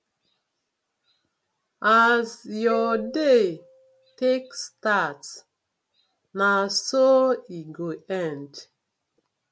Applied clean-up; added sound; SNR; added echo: none; Marimba, xylophone; 13 dB; none.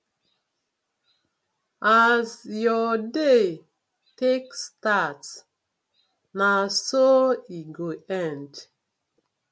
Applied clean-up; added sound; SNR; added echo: none; none; none; none.